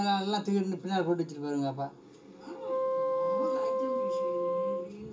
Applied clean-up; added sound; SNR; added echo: none; Wind instrument, woodwind instrument; -2 dB; reverberation time 0.2 s.